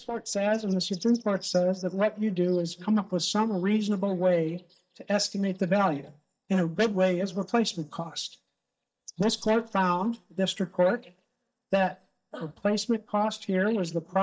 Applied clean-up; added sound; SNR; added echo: neural mask model DeepFilterNet 3.